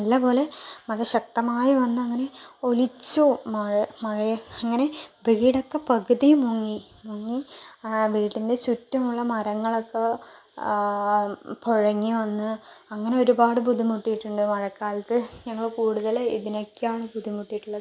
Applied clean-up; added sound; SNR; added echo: none; none; none; none.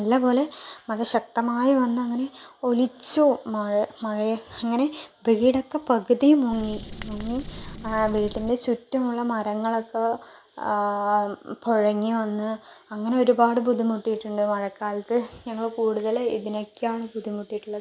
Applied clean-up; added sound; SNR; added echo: none; Writing; 12 dB; none.